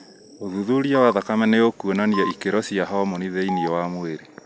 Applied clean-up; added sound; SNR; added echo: none; Telephone; 11 dB; none.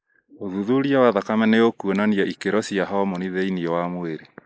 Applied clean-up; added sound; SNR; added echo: neural mask model Resemble Enhance denoiser.